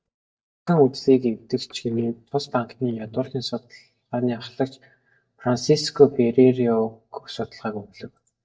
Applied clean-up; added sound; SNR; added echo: neural mask model DeepFilterNet 3.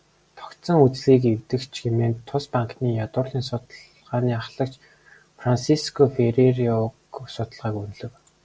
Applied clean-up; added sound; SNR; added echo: none; none; none; none.